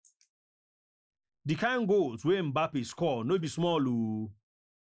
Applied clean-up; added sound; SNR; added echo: neural mask model Resemble Enhance denoiser.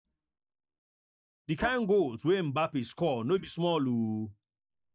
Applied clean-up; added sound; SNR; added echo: neural mask model DeepFilterNet 3.